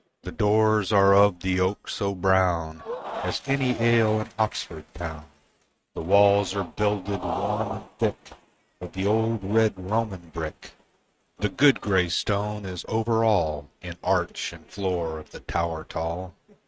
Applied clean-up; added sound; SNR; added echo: neural mask model RNNoise.